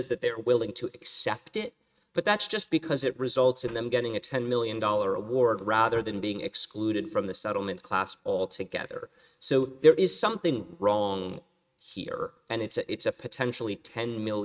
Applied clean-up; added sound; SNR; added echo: neural mask model RNNoise.